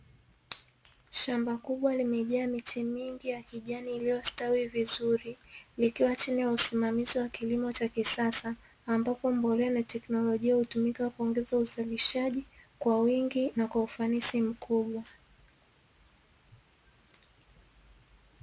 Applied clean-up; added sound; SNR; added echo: none; none; none; none.